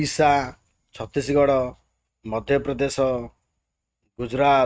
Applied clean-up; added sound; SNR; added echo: neural mask model RNNoise.